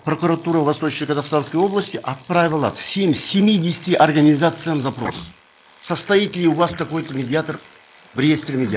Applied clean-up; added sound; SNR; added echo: neural mask model Resemble Enhance denoiser.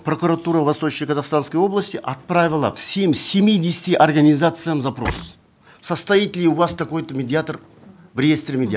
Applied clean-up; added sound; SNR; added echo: none; none; none; none.